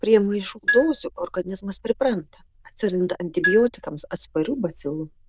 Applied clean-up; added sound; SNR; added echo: neural diffusion model UNIVERSE++.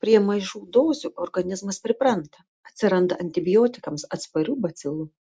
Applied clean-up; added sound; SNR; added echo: none; none; none; none.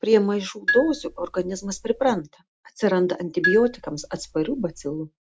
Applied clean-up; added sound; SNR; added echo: none; Marimba, xylophone; 7 dB; none.